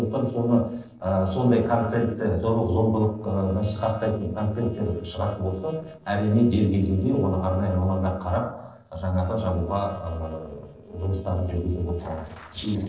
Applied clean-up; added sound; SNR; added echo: neural separator model SepFormer DNS4.